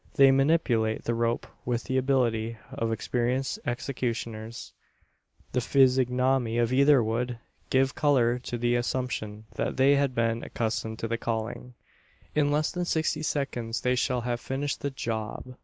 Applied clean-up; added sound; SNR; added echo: none; none; none; none.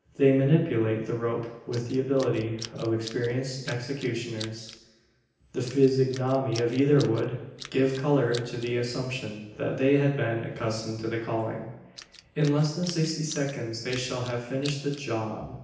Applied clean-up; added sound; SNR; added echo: none; Tools; 18 dB; reverberation time 0.9 s.